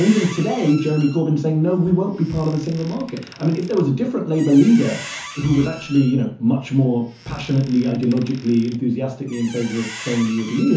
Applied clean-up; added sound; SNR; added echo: none; Squeak; 19 dB; reverberation time 0.9 s.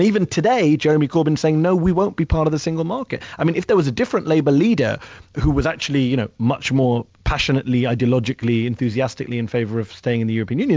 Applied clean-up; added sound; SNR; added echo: none; none; none; none.